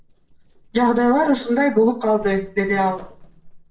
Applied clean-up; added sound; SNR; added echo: neural separator model SepFormer DNS4.